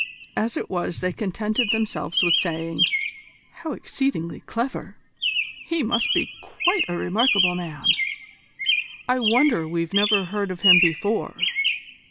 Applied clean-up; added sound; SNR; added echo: none; Chirp, tweet; 0 dB; none.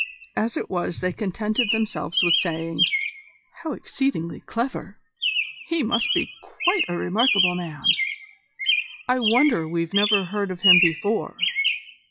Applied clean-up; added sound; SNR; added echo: classical method log-MMSE.